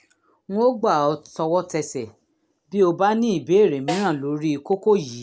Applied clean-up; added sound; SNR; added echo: none; Snare drum; 13 dB; none.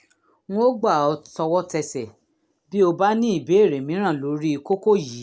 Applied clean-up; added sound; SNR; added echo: none; none; none; none.